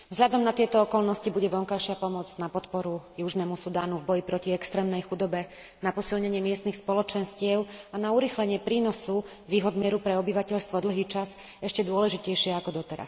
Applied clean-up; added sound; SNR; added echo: none; none; none; none.